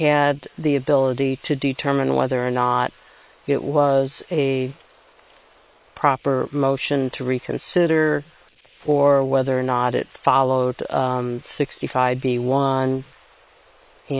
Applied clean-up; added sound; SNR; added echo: neural separator model SepFormer WHAM!.